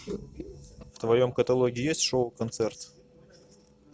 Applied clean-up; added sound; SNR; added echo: none; none; none; none.